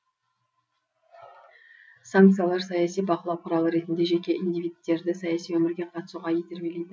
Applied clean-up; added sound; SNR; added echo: none; none; none; none.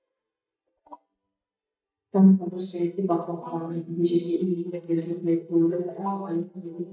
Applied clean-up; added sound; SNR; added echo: neural mask model DeepFilterNet 3.